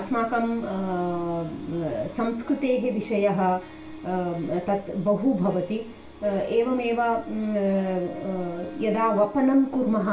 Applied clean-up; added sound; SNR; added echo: none; Harp; 19 dB; reverberation time 0.4 s.